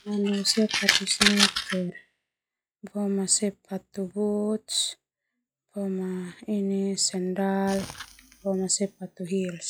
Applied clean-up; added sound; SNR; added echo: classical method log-MMSE.